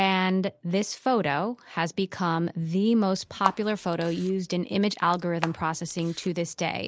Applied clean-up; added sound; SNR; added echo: neural mask model Resemble Enhance denoiser.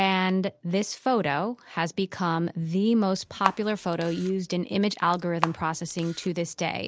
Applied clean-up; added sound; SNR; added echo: none; Camera; 9 dB; none.